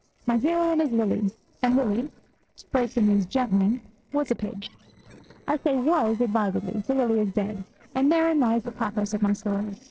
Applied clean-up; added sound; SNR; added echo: neural separator model SepFormer DNS4.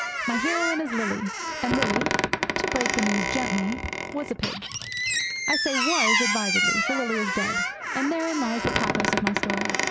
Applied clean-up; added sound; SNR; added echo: none; Squeak; -3 dB; none.